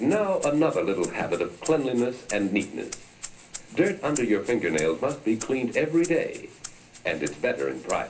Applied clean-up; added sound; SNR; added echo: none; Rattle (instrument); 16 dB; reverberation time 0.3 s.